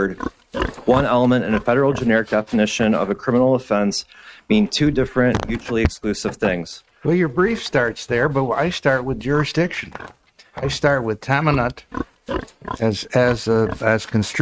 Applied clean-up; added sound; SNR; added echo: neural mask model RNNoise.